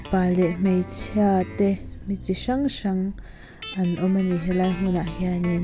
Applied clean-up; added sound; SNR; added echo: none; Guitar + Bass guitar; 15 dB; none.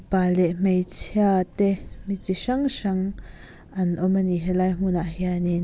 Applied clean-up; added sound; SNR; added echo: none; none; none; none.